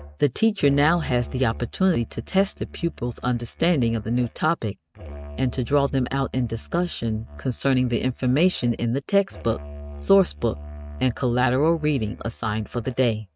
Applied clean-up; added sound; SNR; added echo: neural mask model RNNoise.